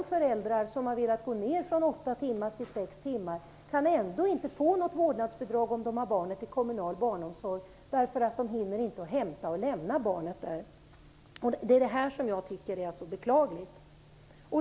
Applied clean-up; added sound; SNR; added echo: none; none; none; none.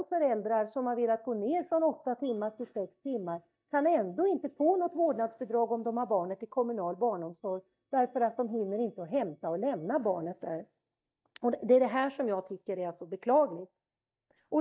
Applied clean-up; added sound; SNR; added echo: neural mask model DeepFilterNet 3.